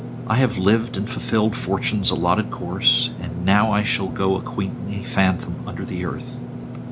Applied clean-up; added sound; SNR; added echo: none; Engine / Mechanisms; 9 dB; none.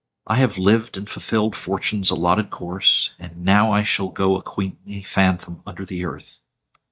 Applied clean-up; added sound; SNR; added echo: neural mask model DeepFilterNet 3.